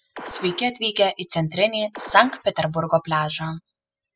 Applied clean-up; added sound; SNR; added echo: classical method spectral subtraction.